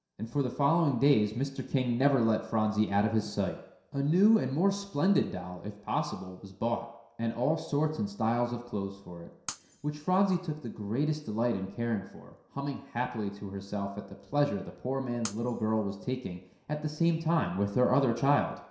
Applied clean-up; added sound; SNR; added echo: none; Shatter; 18 dB; reverberation time 0.7 s.